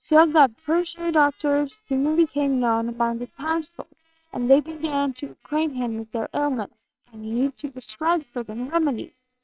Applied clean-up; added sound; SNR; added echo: neural separator model SepFormer WHAMR!.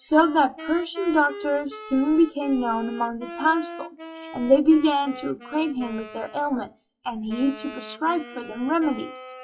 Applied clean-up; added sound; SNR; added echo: classical method WPE with log-MMSE.